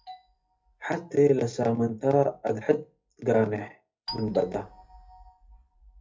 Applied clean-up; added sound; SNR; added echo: classical method WPE with log-MMSE.